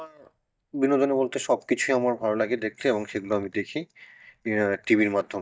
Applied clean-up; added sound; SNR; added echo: neural mask model DeepFilterNet 3.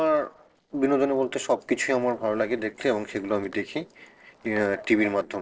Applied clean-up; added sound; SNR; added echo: neural separator model SepFormer DNS4.